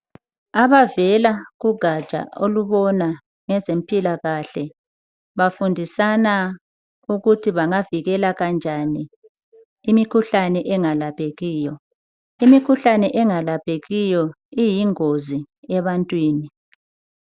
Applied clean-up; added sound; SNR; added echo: none; none; none; none.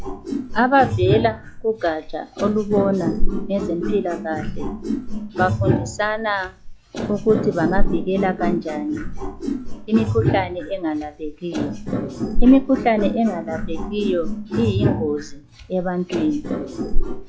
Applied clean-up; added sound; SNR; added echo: classical method log-MMSE.